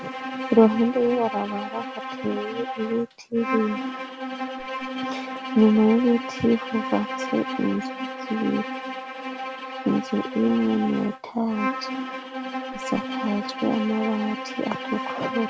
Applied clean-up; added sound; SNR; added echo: none; Bowed string instrument; 7 dB; none.